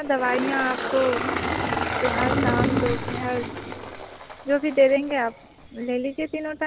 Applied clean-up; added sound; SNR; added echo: none; Engine; 3 dB; none.